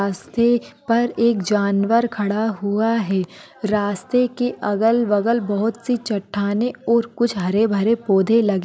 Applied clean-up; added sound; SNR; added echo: none; none; none; none.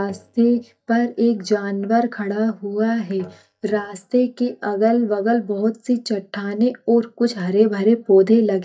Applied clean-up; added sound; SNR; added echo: neural mask model DeepFilterNet 3.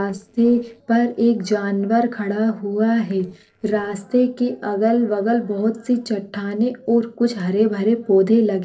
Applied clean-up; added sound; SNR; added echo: neural separator model SepFormer DNS4.